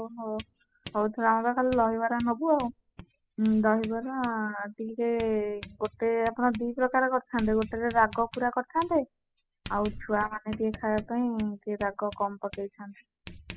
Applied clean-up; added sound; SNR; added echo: classical method spectral subtraction.